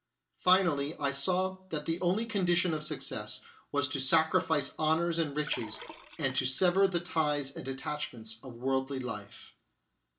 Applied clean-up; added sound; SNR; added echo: neural separator model SepFormer DNS4.